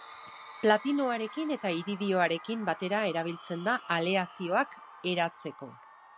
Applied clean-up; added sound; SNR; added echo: none; Crowd / Cheering; 17 dB; none.